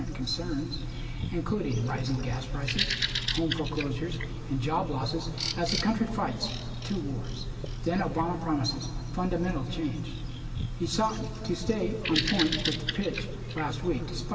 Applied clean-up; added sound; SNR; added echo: none; Bird vocalization, bird call, bird song; 8 dB; reverberation time 2.3 s.